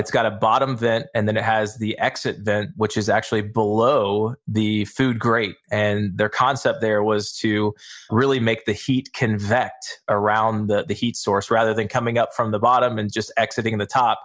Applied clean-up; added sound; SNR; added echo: none; none; none; none.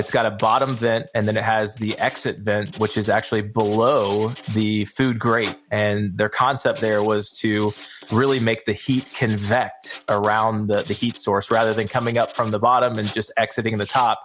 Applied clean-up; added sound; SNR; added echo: none; Writing; 18 dB; none.